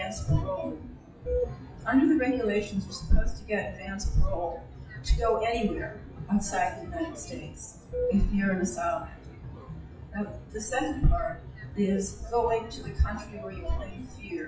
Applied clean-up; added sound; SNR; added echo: classical method WPE with log-MMSE.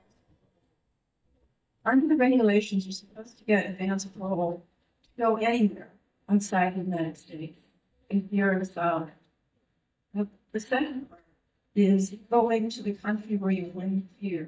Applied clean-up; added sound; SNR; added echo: neural mask model DeepFilterNet 3.